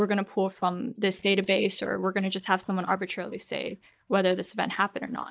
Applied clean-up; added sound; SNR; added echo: neural mask model DeepFilterNet 3.